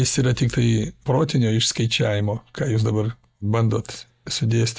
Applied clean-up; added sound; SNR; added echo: neural mask model DeepFilterNet 3.